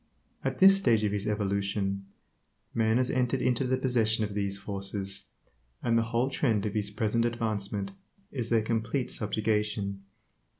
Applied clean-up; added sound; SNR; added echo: none; none; none; none.